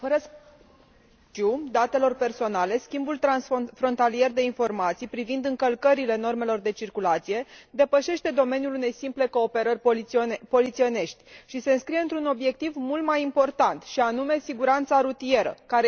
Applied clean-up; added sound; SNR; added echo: none; none; none; none.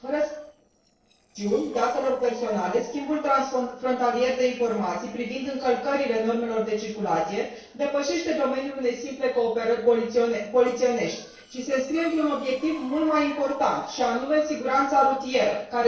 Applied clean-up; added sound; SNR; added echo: neural separator model SepFormer DNS4.